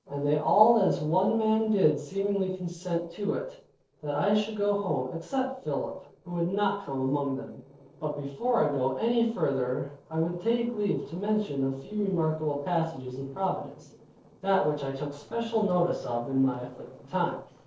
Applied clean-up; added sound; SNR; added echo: neural separator model SepFormer DNS4.